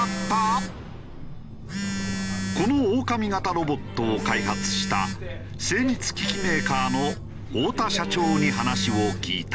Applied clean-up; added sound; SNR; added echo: none; Telephone; 5 dB; none.